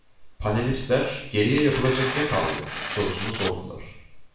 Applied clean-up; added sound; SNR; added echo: none; Tearing; 5 dB; reverberation time 0.7 s.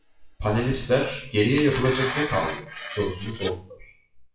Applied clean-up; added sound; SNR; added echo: classical method WPE with log-MMSE.